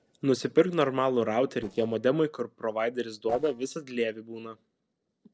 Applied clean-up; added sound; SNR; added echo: neural separator model SepFormer DNS4.